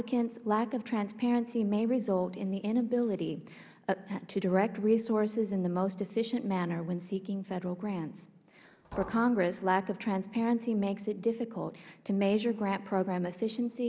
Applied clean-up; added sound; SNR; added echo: none; Liquid; 19 dB; none.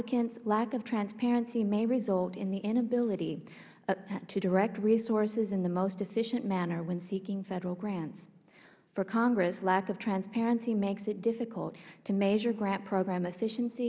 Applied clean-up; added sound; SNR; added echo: none; none; none; none.